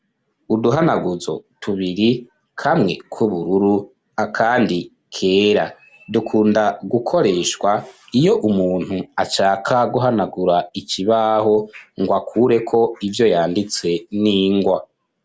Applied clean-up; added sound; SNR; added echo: none; none; none; none.